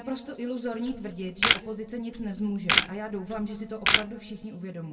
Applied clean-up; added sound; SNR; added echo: none; Camera; -4 dB; reverberation time 1.2 s.